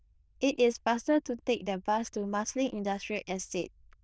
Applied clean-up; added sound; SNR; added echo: neural diffusion model UNIVERSE++.